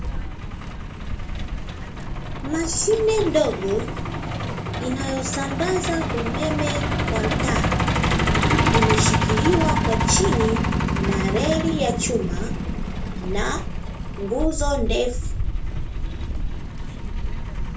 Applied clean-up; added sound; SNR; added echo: none; Truck; -3 dB; reverberation time 0.2 s.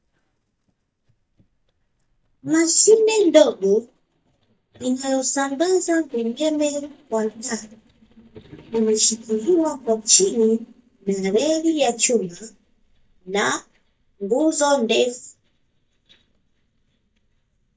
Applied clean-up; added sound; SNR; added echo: neural mask model DeepFilterNet 3.